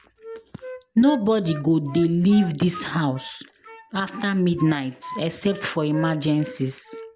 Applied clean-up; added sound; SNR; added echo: none; Wind instrument, woodwind instrument; 17 dB; none.